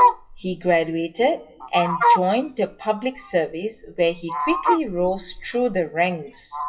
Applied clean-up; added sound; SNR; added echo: classical method WPE with log-MMSE.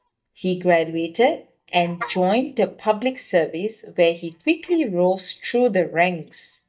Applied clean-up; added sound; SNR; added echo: neural mask model DeepFilterNet 3.